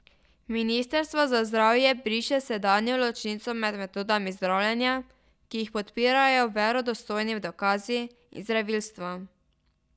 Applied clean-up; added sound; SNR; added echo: none; none; none; none.